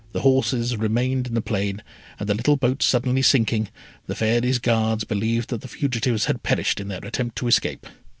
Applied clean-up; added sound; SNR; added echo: none; none; none; none.